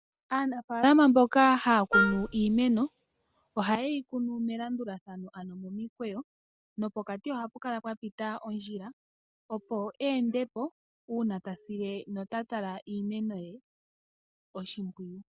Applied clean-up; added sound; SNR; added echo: none; Wind instrument, woodwind instrument; -1 dB; none.